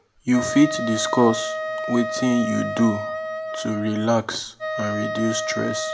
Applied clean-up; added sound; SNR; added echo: none; Wind instrument, woodwind instrument; 5 dB; reverberation time 0.3 s.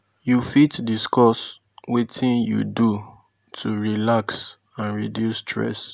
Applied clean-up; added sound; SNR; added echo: none; none; none; none.